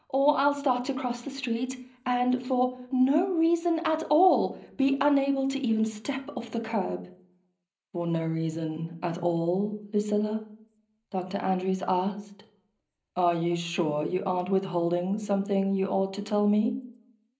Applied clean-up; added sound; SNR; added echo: none; none; none; reverberation time 0.5 s.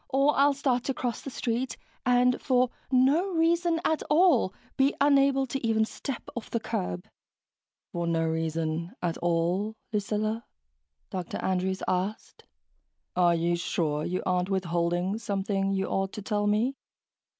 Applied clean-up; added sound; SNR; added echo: none; none; none; none.